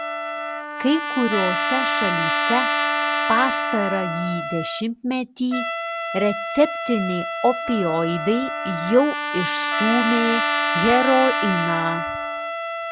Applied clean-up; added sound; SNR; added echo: none; Trumpet + Trumpet; 1 dB; none.